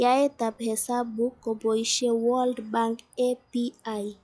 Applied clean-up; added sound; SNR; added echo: classical method log-MMSE.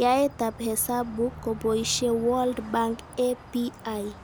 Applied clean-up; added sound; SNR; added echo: none; Car passing by; 16 dB; none.